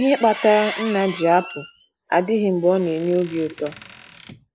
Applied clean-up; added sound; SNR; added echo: none; Squeak; 14 dB; none.